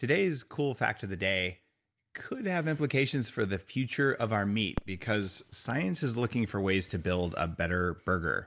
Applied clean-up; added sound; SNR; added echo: none; Fireworks; 15 dB; none.